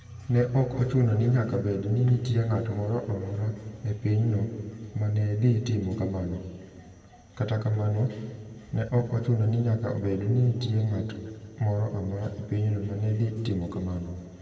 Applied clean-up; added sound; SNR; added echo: none; none; none; reverberation time 2.0 s.